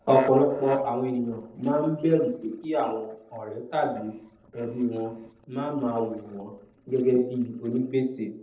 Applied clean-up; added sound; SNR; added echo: neural separator model SepFormer DNS4.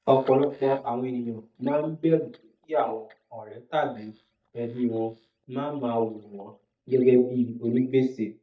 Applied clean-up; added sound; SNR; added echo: neural mask model DeepFilterNet 3.